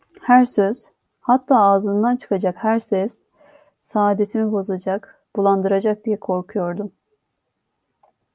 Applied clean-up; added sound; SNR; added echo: none; none; none; none.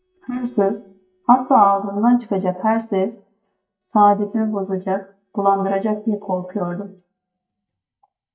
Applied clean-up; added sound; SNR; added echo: neural mask model DeepFilterNet 3.